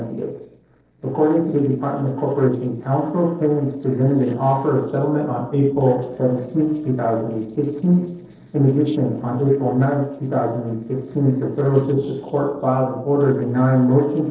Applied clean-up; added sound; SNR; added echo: neural separator model SepFormer DNS4.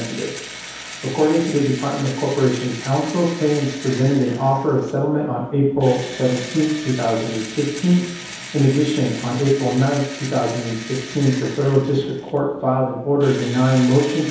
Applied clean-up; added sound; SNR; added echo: none; Engine / Drill; 15 dB; reverberation time 2.2 s.